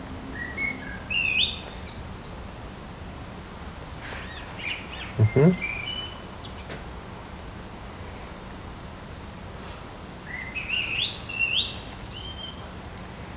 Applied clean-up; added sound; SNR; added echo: none; Bird vocalization, bird call, bird song; 1 dB; none.